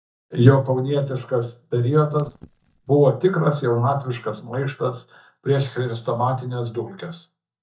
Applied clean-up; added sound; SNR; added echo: neural mask model DeepFilterNet 3.